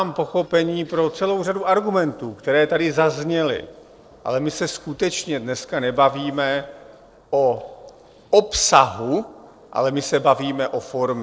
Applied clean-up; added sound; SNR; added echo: neural separator model SepFormer DNS4.